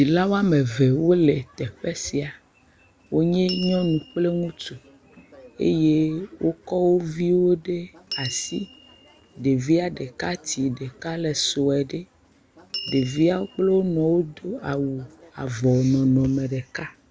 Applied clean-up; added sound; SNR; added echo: none; Door / Bell; 20 dB; none.